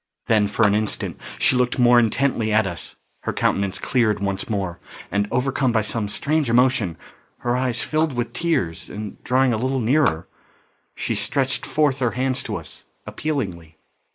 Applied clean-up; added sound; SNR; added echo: neural mask model Resemble Enhance denoiser.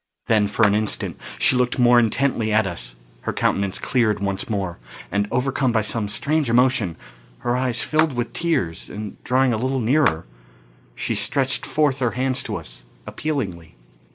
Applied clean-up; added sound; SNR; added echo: none; Clapping; 10 dB; none.